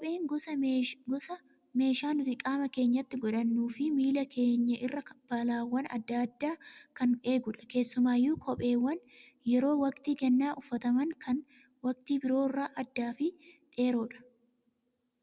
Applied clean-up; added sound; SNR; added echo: none; none; none; none.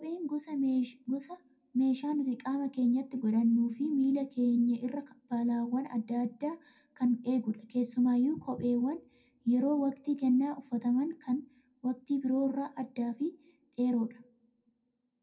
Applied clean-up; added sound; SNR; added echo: none; none; none; reverberation time 0.2 s.